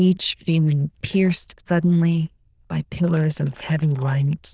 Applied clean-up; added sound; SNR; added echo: neural diffusion model UNIVERSE++.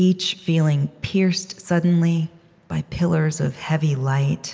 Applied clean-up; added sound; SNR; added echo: none; none; none; none.